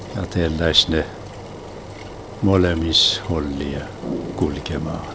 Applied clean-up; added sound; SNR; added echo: none; Engine; 13 dB; none.